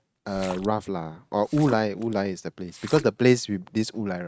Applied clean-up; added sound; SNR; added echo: neural mask model RNNoise.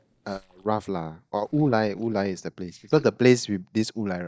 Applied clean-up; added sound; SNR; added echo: neural mask model DeepFilterNet 3.